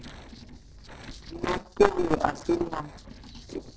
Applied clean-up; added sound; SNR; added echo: neural separator model SepFormer DNS4.